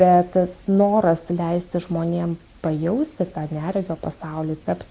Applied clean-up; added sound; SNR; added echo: none; none; none; none.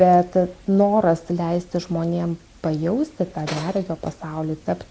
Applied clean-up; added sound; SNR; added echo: none; Tools; 16 dB; none.